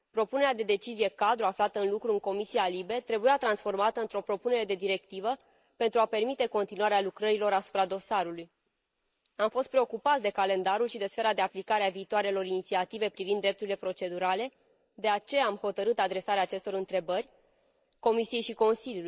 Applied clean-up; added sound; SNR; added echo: neural mask model Resemble Enhance denoiser.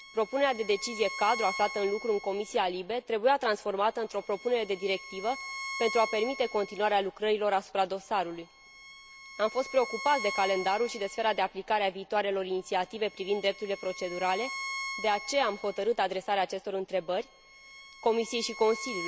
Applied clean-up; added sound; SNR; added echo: none; Bowed string instrument; 12 dB; none.